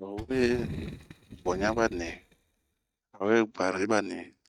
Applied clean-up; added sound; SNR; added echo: neural mask model RNNoise.